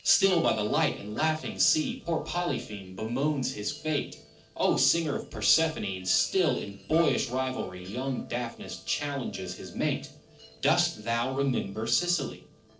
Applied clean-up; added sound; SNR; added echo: neural separator model SepFormer DNS4.